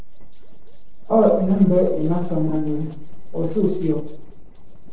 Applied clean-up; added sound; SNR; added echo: neural separator model SepFormer DNS4.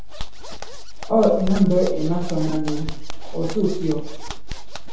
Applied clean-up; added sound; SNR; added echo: none; Zipper (clothing); 0 dB; reverberation time 0.8 s.